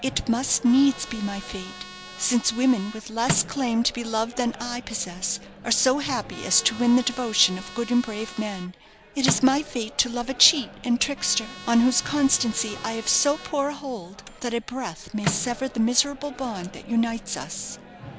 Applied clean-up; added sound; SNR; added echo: none; Trumpet + Microwave oven; 13 dB; none.